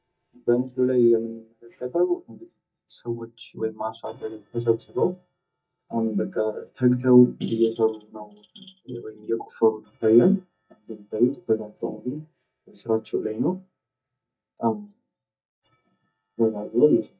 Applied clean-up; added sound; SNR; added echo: neural mask model DeepFilterNet 3.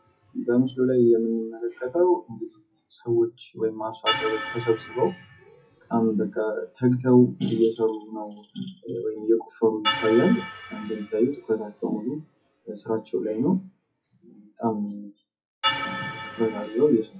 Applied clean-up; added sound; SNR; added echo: classical method WPE with log-MMSE.